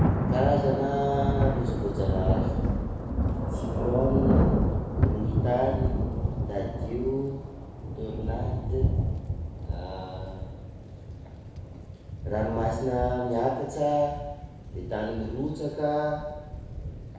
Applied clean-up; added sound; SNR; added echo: none; Thunder / Rain; -2 dB; reverberation time 1.0 s.